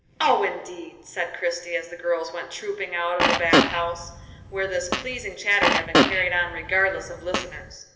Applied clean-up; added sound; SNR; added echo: none; Fart; -2 dB; reverberation time 1.4 s.